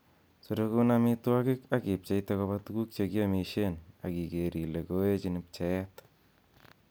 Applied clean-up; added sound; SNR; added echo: none; none; none; none.